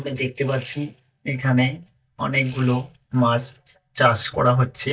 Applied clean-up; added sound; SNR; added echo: neural mask model DeepFilterNet 3.